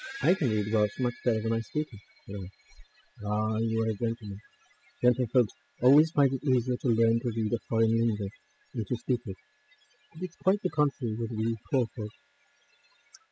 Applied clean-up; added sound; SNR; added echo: classical method spectral subtraction.